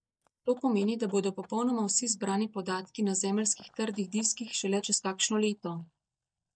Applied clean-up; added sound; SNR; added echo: neural mask model DeepFilterNet 3.